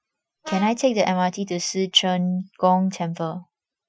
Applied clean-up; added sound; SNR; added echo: classical method Wiener filter.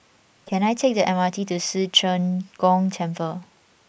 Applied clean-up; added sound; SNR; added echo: neural mask model Resemble Enhance denoiser.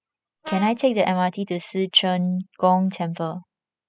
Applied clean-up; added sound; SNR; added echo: classical method spectral subtraction.